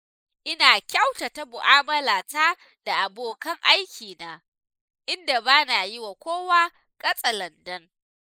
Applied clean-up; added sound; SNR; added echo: neural mask model Resemble Enhance denoiser.